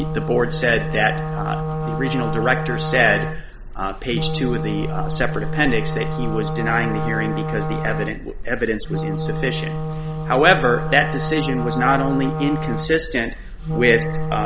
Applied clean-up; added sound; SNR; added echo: none; Wind instrument, woodwind instrument; 4 dB; none.